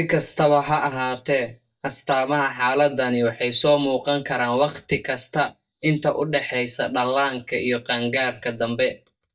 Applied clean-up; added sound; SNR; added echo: neural mask model DeepFilterNet 3.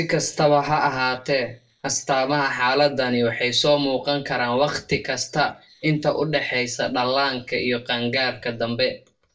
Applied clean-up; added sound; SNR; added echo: neural separator model SepFormer DNS4.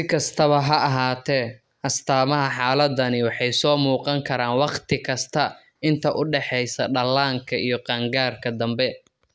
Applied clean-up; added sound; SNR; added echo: none; none; none; none.